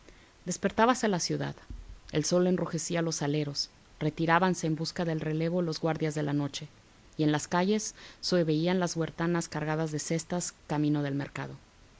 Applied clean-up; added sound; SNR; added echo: none; none; none; none.